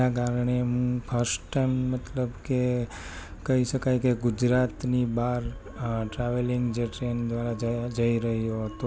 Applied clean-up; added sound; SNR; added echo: none; none; none; none.